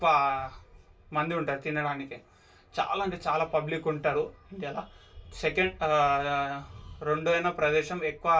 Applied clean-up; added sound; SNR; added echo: none; none; none; reverberation time 0.2 s.